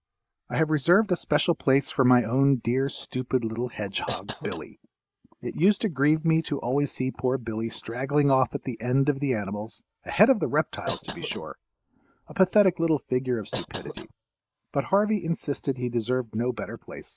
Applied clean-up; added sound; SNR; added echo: neural mask model Resemble Enhance denoiser.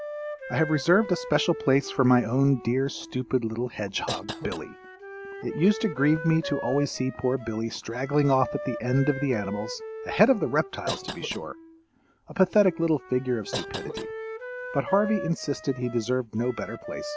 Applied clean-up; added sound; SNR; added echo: none; Wind instrument, woodwind instrument + Cough; 11 dB; none.